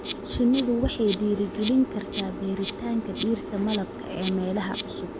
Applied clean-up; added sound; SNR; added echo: none; Insect; 6 dB; none.